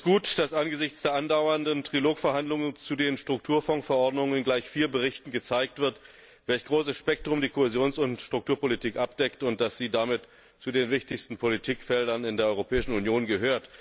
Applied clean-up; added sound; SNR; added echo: none; none; none; none.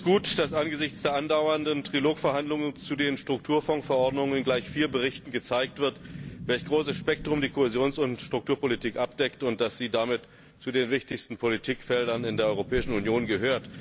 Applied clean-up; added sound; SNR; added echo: none; Rain / Thunderstorm; 16 dB; none.